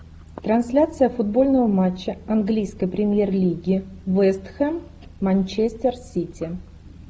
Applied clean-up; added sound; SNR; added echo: none; none; none; none.